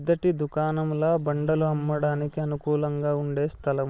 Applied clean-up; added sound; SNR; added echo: neural mask model Resemble Enhance denoiser.